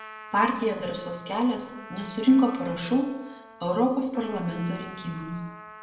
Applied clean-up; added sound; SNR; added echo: none; Trumpet; 17 dB; reverberation time 0.8 s.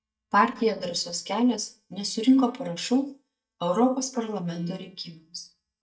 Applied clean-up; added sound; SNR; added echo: neural mask model DeepFilterNet 3.